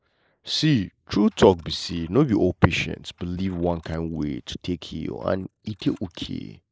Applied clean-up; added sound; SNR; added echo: neural mask model Resemble Enhance denoiser.